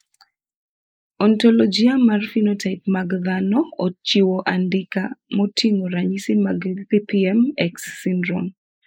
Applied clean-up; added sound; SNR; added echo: neural mask model Resemble Enhance denoiser.